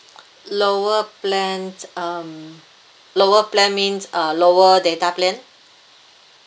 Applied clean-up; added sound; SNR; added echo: none; none; none; none.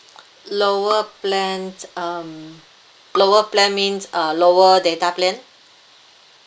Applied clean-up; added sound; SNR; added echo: none; Bowed string instrument; 16 dB; none.